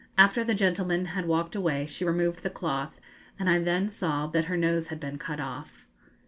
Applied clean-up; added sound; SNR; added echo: none; none; none; none.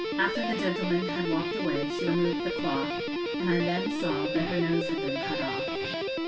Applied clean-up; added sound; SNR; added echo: none; Guitar; 0 dB; reverberation time 0.3 s.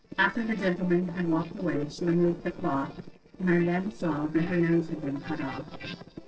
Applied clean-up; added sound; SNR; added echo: neural separator model SepFormer DNS4.